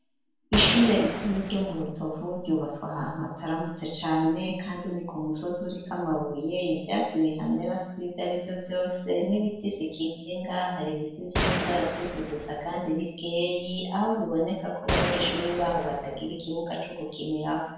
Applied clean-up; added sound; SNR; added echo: none; Gunshot, gunfire; 3 dB; reverberation time 0.7 s.